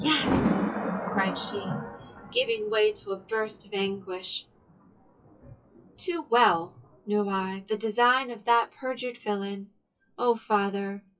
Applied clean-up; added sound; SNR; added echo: classical method WPE with log-MMSE.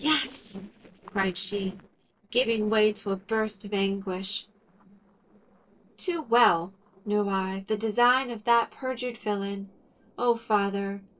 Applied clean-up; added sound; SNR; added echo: neural separator model SepFormer DNS4.